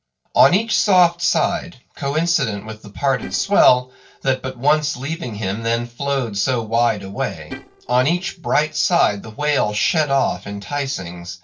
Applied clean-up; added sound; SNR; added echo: neural separator model SepFormer DNS4.